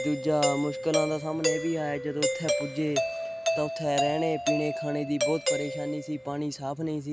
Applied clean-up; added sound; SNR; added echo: none; Doorbell; 1 dB; none.